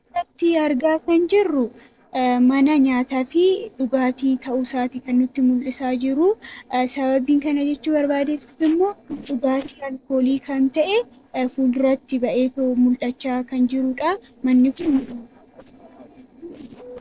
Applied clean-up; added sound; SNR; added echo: neural separator model SepFormer DNS4.